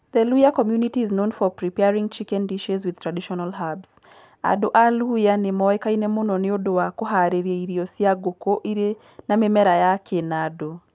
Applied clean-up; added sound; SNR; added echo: none; none; none; none.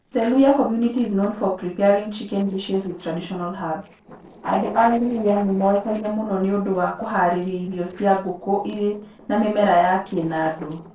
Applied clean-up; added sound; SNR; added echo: neural separator model SepFormer DNS4.